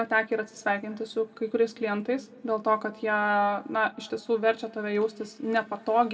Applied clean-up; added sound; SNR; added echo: none; none; none; reverberation time 1.3 s.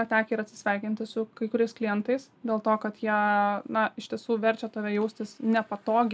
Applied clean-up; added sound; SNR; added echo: none; none; none; none.